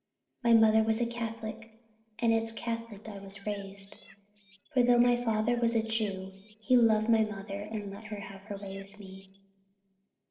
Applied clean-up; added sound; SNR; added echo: neural separator model SepFormer DNS4.